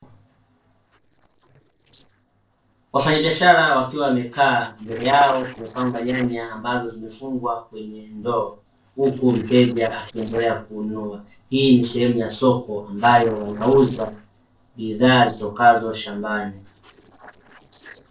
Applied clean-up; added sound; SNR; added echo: neural separator model SepFormer DNS4.